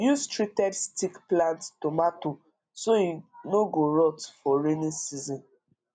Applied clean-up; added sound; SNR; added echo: none; none; none; none.